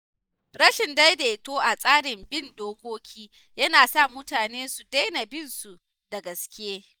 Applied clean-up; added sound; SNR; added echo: neural mask model DeepFilterNet 3.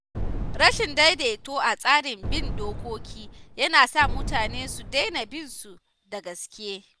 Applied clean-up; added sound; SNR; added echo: none; Boom; 6 dB; none.